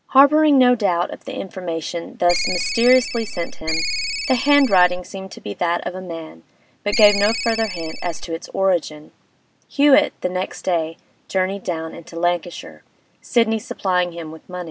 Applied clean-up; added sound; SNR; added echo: none; Ringtone; 4 dB; none.